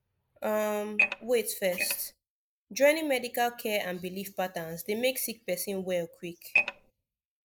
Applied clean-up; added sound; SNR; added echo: neural mask model Resemble Enhance denoiser.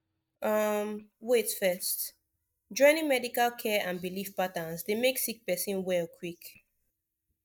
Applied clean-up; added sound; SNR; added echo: neural mask model DeepFilterNet 3.